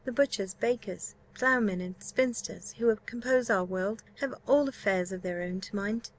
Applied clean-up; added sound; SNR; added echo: none; none; none; none.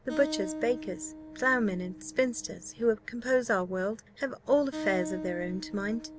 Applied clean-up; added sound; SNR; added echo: none; Acoustic guitar; 11 dB; none.